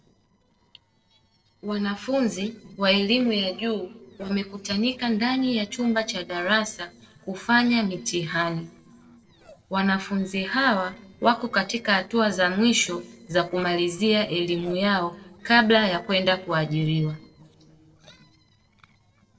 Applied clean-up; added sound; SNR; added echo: neural separator model SepFormer DNS4.